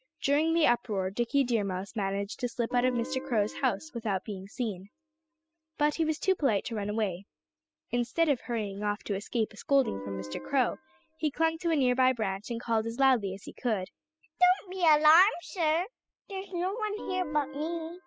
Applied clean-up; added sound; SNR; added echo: classical method spectral subtraction.